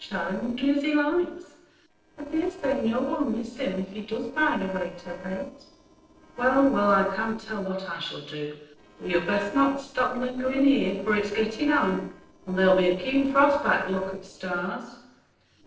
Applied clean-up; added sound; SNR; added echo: neural separator model SepFormer DNS4.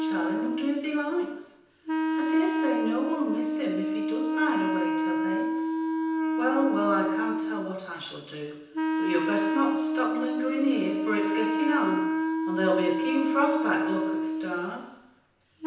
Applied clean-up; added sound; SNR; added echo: none; Wind instrument, woodwind instrument; -3 dB; reverberation time 0.9 s.